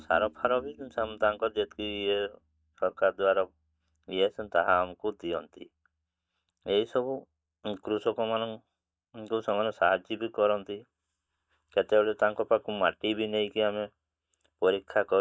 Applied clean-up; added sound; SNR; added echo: neural mask model DeepFilterNet 3.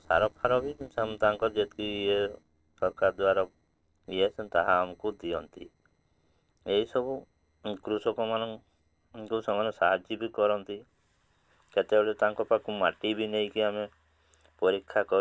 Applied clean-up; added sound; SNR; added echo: neural separator model SepFormer DNS4.